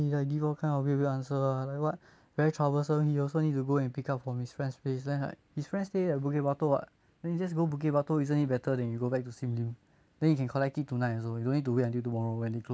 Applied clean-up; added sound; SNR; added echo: none; none; none; none.